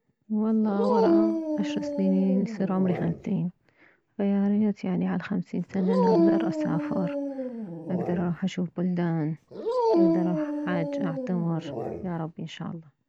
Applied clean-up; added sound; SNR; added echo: none; Dog; 0 dB; none.